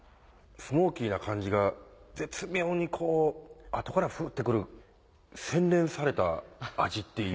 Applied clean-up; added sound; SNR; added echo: none; none; none; none.